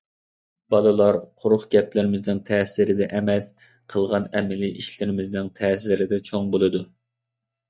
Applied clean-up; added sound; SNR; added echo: neural mask model DeepFilterNet 3.